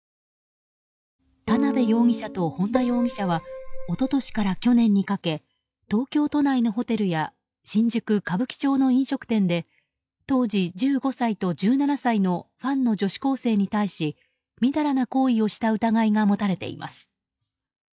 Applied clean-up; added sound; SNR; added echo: classical method log-MMSE.